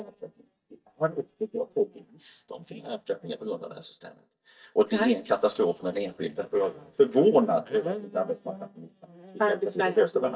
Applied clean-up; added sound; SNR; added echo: neural mask model DeepFilterNet 3.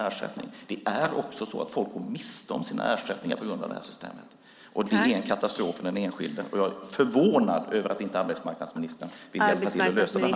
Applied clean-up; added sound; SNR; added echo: none; none; none; none.